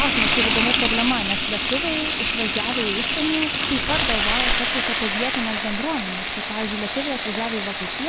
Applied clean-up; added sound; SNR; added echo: none; Frying (food); -4 dB; none.